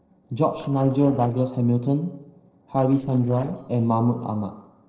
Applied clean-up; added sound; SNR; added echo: neural separator model SepFormer DNS4.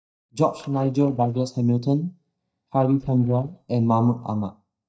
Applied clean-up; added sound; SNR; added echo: neural mask model DeepFilterNet 3.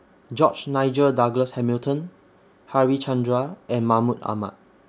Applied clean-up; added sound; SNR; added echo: none; none; none; none.